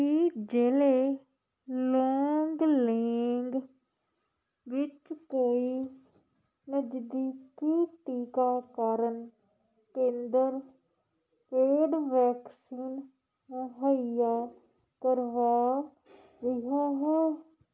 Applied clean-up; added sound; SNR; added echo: none; none; none; none.